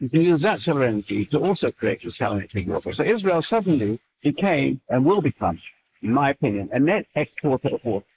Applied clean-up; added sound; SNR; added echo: neural mask model Resemble Enhance denoiser.